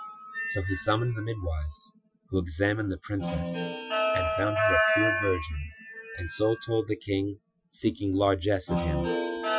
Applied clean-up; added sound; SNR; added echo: classical method Wiener filter.